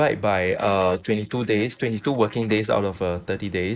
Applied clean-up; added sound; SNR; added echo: neural mask model Resemble Enhance denoiser.